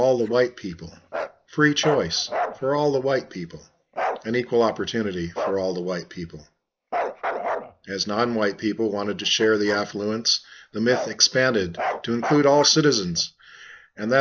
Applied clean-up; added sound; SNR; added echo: neural mask model Resemble Enhance denoiser.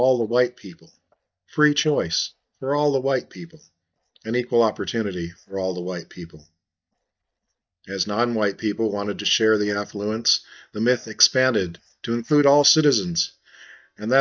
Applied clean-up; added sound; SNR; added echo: neural mask model DeepFilterNet 3.